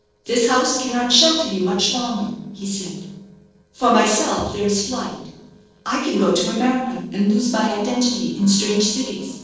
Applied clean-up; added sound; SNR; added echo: neural separator model SepFormer DNS4.